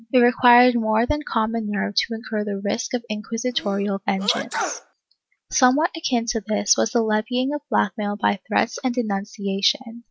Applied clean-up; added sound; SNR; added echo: none; Sneeze; 11 dB; none.